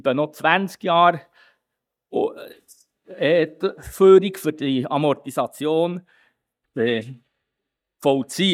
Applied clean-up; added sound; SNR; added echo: neural mask model DeepFilterNet 3.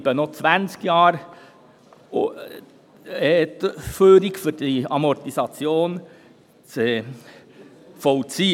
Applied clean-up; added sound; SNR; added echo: none; none; none; none.